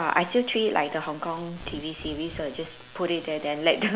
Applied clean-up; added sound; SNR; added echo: none; Tearing; 19 dB; none.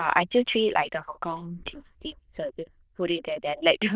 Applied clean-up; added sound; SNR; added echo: neural diffusion model UNIVERSE++.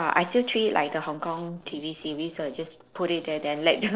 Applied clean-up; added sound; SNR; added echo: neural separator model SepFormer DNS4.